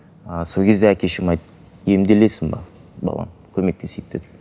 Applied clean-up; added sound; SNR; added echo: none; none; none; none.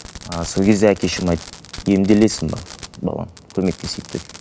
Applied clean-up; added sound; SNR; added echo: none; Fireworks; 17 dB; none.